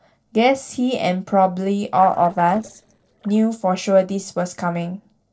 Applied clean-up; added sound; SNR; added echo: neural separator model SepFormer DNS4.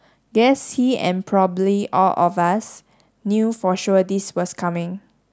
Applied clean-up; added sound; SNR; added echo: none; none; none; none.